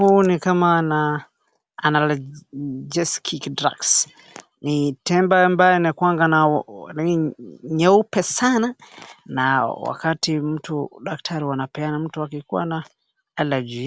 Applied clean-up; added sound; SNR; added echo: none; none; none; none.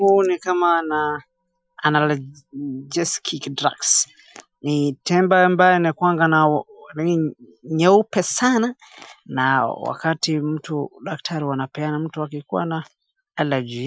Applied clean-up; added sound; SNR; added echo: classical method Wiener filter.